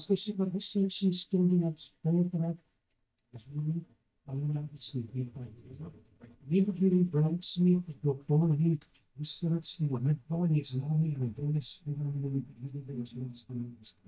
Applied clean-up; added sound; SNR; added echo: neural mask model DeepFilterNet 3.